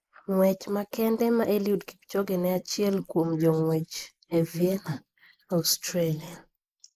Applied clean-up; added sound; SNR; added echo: neural mask model Resemble Enhance denoiser.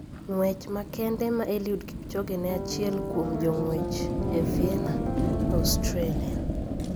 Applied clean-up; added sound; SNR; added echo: none; Piano + Fire; -1 dB; none.